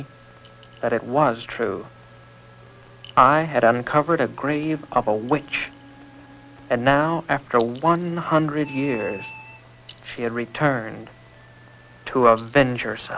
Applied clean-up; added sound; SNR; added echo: none; Chink, clink; 19 dB; none.